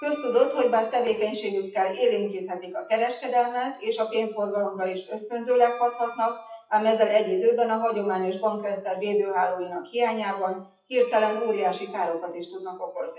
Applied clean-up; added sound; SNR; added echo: classical method WPE with log-MMSE.